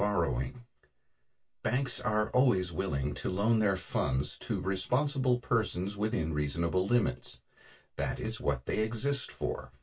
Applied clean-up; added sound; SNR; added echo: none; none; none; reverberation time 0.1 s.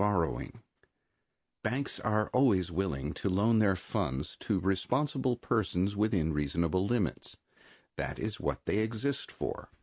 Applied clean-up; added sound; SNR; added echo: none; none; none; none.